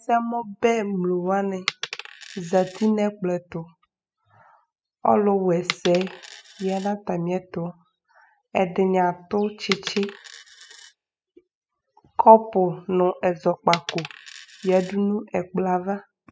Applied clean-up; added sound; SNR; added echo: classical method spectral subtraction.